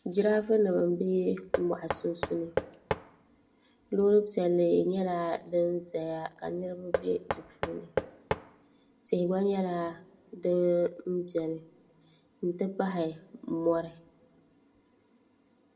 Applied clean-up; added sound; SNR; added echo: none; Knock; 6 dB; reverberation time 0.4 s.